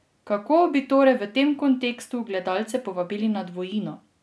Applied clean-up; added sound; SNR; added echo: none; none; none; none.